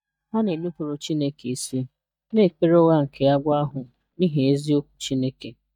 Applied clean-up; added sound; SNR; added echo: neural mask model DeepFilterNet 3.